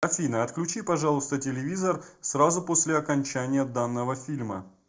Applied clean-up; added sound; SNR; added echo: neural separator model SepFormer DNS4.